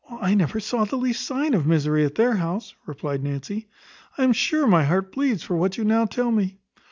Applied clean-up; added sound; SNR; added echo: none; none; none; none.